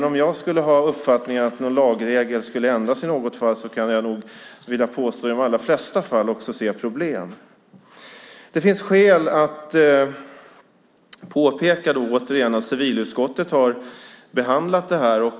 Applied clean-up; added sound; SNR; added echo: none; none; none; none.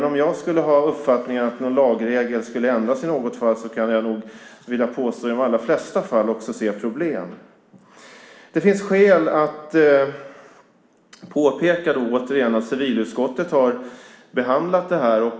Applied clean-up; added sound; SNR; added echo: none; none; none; reverberation time 0.7 s.